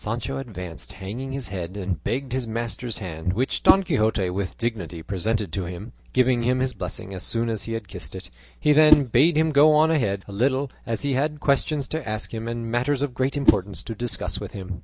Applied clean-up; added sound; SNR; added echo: none; Whoosh, swoosh, swish; 4 dB; none.